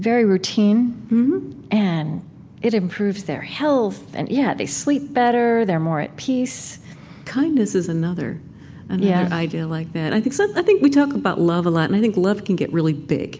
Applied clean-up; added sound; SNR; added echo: none; none; none; none.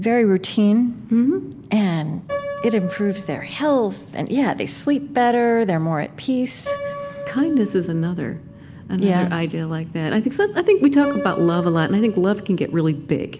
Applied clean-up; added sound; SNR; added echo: none; Piano; 15 dB; none.